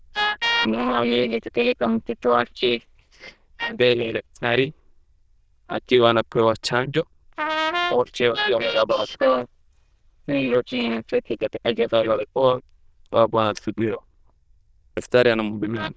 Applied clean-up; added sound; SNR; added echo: neural diffusion model UNIVERSE++.